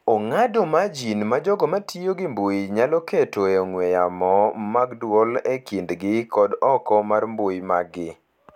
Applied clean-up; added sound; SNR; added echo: none; none; none; none.